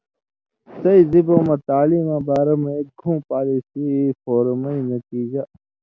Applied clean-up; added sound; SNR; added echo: none; none; none; none.